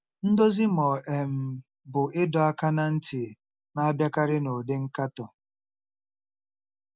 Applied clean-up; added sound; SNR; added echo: none; none; none; none.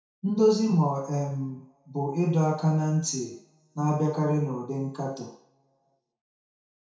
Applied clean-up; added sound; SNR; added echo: none; none; none; reverberation time 0.6 s.